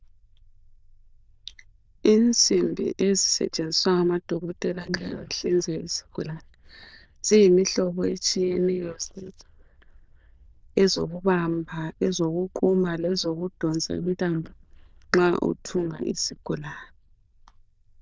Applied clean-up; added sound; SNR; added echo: neural diffusion model UNIVERSE++.